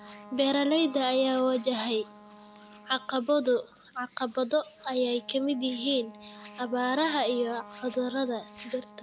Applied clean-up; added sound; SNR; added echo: none; Wind instrument, woodwind instrument + Hands; 19 dB; none.